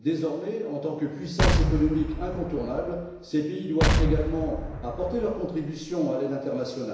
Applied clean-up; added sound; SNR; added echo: none; Explosion; -2 dB; reverberation time 1.0 s.